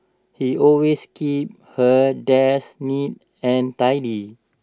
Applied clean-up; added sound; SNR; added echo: none; none; none; none.